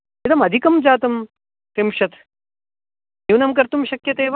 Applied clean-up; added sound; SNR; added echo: none; none; none; none.